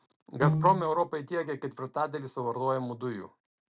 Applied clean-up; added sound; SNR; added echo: none; Piano; -1 dB; none.